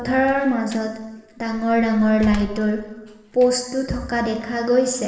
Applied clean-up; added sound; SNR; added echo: none; Slam; 18 dB; reverberation time 1.1 s.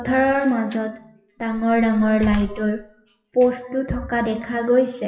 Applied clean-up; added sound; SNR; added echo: classical method WPE with log-MMSE.